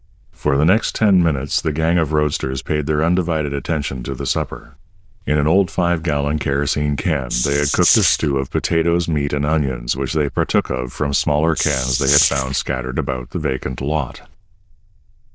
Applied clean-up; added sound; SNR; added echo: neural diffusion model UNIVERSE++.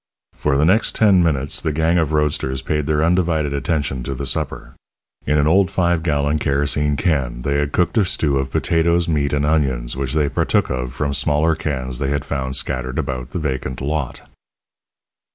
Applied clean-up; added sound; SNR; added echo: none; none; none; none.